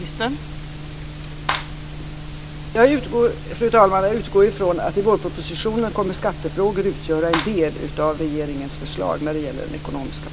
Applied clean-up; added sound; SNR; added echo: none; Clapping; 10 dB; none.